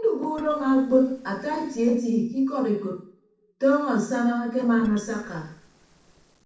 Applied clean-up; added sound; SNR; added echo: neural separator model SepFormer DNS4.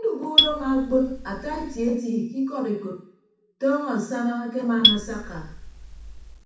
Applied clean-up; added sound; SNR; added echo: none; Marimba, xylophone; -1 dB; reverberation time 0.6 s.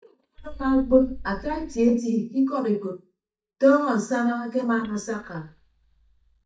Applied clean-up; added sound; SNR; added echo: neural mask model DeepFilterNet 3.